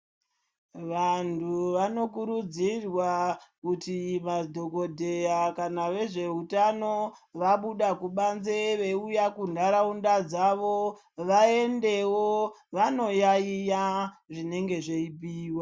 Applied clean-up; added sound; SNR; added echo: none; none; none; none.